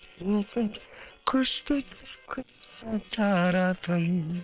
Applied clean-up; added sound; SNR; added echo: neural separator model SepFormer WHAM!.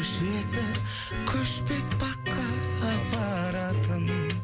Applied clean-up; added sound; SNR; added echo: none; Wind instrument, woodwind instrument; 17 dB; none.